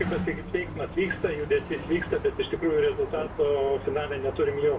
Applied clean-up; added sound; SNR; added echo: none; Sliding door; 10 dB; reverberation time 0.2 s.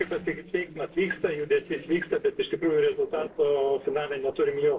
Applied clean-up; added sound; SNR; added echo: neural separator model SepFormer DNS4.